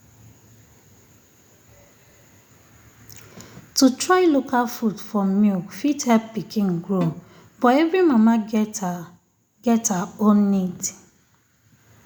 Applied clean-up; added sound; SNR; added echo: none; Snare drum; 17 dB; none.